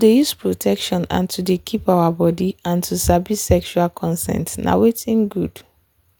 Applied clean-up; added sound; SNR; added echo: none; none; none; none.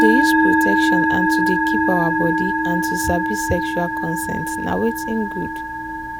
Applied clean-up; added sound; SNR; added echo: none; Musical instrument; -5 dB; none.